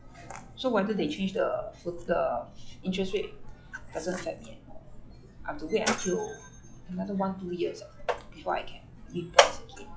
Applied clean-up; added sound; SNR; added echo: classical method log-MMSE.